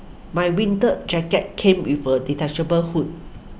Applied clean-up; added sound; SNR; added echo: none; none; none; none.